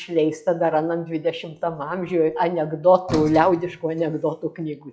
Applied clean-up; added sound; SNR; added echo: classical method log-MMSE.